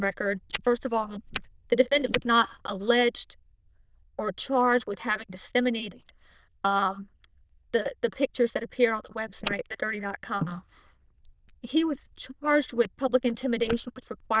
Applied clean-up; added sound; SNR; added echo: neural diffusion model UNIVERSE++.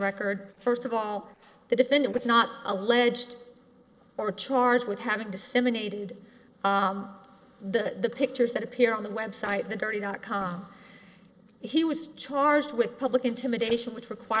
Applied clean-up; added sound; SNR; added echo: neural separator model SepFormer DNS4.